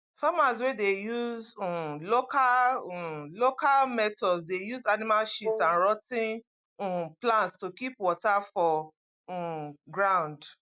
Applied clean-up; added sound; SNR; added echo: none; Wind instrument, woodwind instrument; 5 dB; none.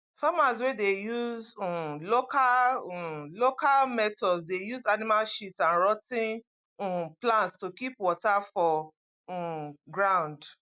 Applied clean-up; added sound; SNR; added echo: none; none; none; none.